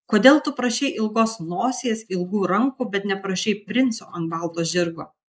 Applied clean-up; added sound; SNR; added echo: neural mask model Resemble Enhance denoiser.